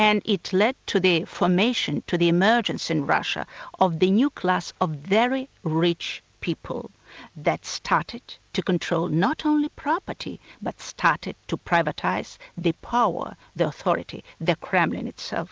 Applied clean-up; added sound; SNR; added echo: none; none; none; none.